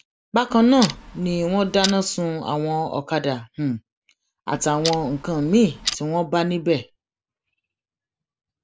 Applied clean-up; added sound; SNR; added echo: none; Clock; 11 dB; none.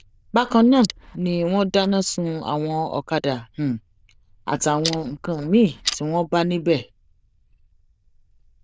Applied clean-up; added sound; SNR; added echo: neural diffusion model UNIVERSE++.